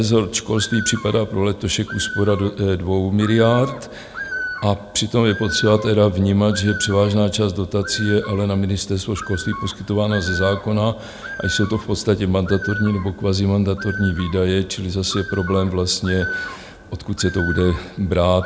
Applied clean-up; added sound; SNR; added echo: none; Bird; 12 dB; none.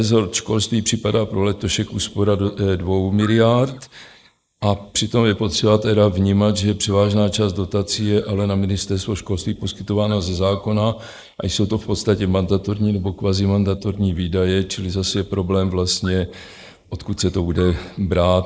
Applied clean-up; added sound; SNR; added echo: neural mask model Resemble Enhance denoiser.